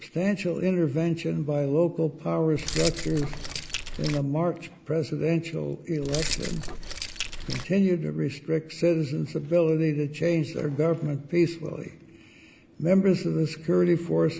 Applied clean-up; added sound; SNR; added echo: none; Keys jangling; 6 dB; none.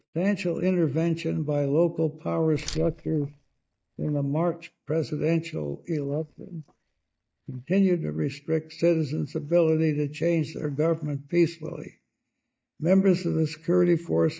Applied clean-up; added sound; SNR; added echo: neural mask model DeepFilterNet 3.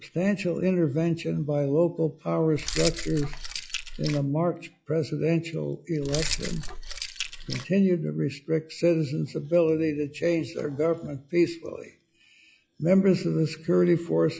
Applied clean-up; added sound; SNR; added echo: classical method log-MMSE.